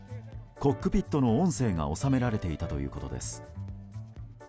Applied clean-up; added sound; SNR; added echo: none; none; none; none.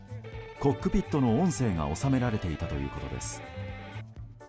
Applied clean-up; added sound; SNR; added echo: none; Electric guitar; 15 dB; none.